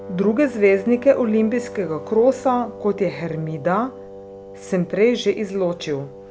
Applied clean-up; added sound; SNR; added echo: none; Wind instrument, woodwind instrument; 15 dB; none.